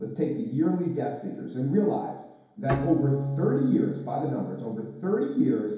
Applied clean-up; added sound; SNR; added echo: none; Bowed string instrument; 9 dB; reverberation time 2.2 s.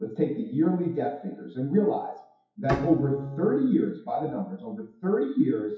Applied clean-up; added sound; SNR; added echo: classical method WPE with log-MMSE.